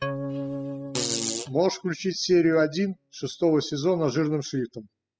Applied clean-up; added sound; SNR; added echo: classical method spectral subtraction.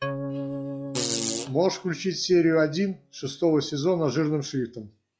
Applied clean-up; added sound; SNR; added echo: classical method log-MMSE.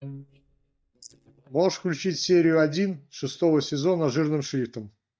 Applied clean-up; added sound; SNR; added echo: neural mask model DeepFilterNet 3.